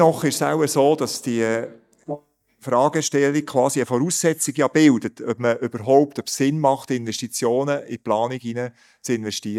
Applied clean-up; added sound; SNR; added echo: neural mask model DeepFilterNet 3.